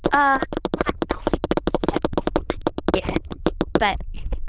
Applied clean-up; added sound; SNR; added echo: neural diffusion model UNIVERSE++.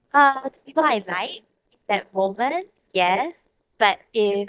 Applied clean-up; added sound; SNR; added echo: neural mask model DeepFilterNet 3.